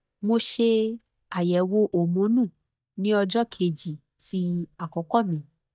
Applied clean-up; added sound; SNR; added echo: neural mask model DeepFilterNet 3.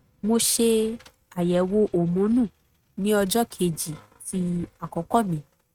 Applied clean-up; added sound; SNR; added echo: neural mask model RNNoise.